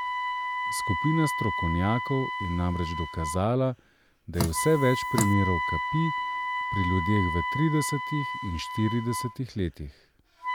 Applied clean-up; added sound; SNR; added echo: none; Wind instrument, woodwind instrument + Drip; 3 dB; none.